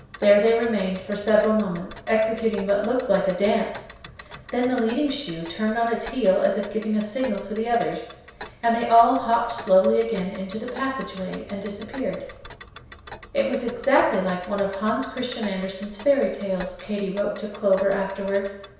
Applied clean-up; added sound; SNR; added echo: none; Tick; 18 dB; reverberation time 0.7 s.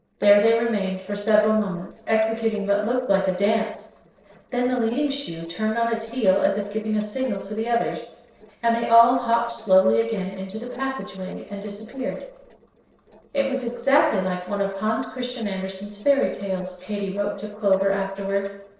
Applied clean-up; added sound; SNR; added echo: neural separator model SepFormer DNS4.